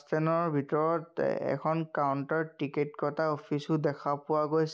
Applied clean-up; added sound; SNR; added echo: none; none; none; none.